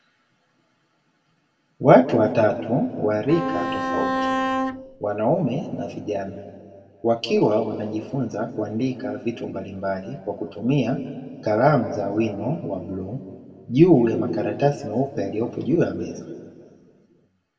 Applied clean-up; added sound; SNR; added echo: none; Bowed string instrument; 2 dB; reverberation time 1.8 s.